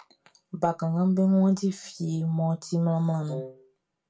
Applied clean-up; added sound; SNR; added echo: none; Wind instrument, woodwind instrument; 14 dB; reverberation time 0.2 s.